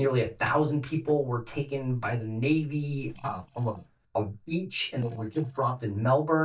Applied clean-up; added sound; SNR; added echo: neural mask model DeepFilterNet 3.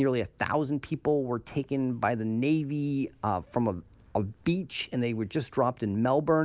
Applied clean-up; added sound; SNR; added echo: none; none; none; none.